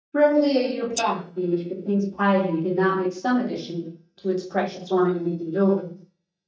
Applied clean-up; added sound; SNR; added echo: neural mask model DeepFilterNet 3.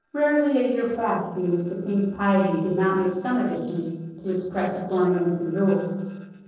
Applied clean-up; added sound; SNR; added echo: neural separator model SepFormer DNS4.